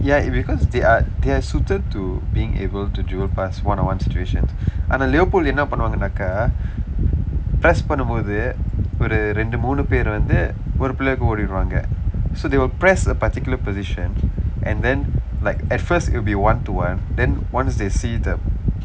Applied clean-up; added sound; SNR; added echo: none; none; none; none.